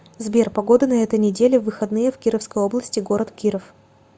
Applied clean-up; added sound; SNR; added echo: none; none; none; none.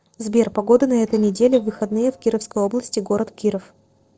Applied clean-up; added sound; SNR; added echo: neural separator model SepFormer DNS4.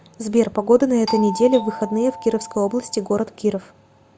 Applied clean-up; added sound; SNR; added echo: none; Doorbell; 11 dB; none.